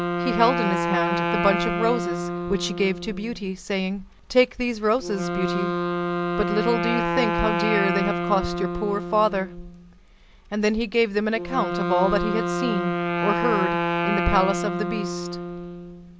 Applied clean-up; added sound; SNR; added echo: none; Wind instrument, woodwind instrument; 1 dB; none.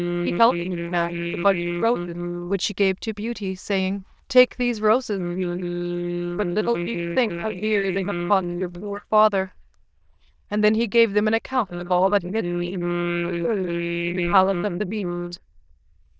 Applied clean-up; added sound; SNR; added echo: neural diffusion model UNIVERSE++.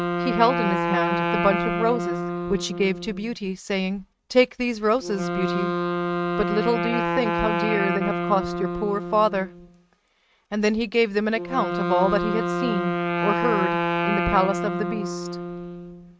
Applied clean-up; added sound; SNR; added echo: neural mask model RNNoise.